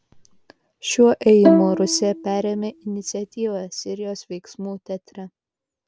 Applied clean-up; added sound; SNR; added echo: none; Bowed string instrument; 0 dB; none.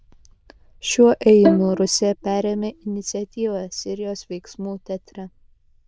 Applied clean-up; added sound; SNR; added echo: neural diffusion model UNIVERSE++.